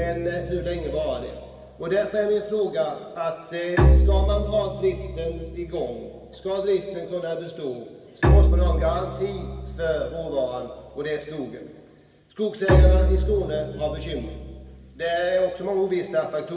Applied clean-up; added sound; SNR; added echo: none; Bowed string instrument; -2 dB; reverberation time 2.0 s.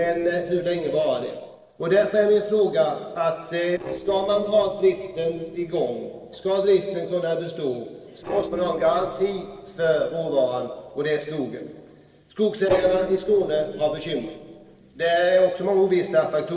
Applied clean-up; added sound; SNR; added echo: neural separator model SepFormer DNS4.